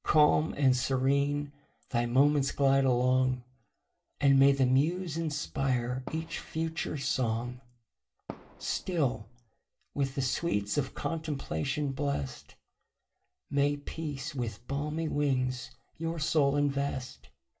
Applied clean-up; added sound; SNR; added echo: none; Fireworks; 19 dB; reverberation time 0.2 s.